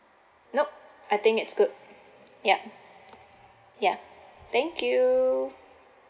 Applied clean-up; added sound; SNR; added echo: none; none; none; none.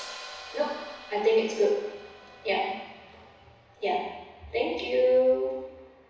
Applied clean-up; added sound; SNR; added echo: none; Hi-hat; 19 dB; reverberation time 1.1 s.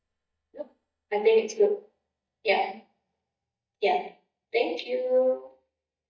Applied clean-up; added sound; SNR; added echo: neural mask model DeepFilterNet 3.